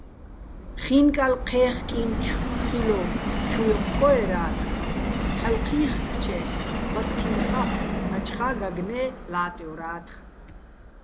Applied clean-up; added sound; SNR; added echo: none; Subway, metro, underground; 1 dB; none.